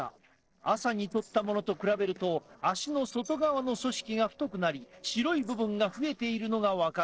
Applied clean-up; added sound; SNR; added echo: neural separator model SepFormer DNS4.